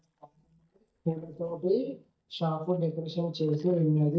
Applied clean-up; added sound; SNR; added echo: neural mask model DeepFilterNet 3.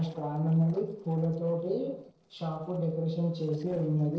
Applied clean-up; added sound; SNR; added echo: neural separator model SepFormer DNS4.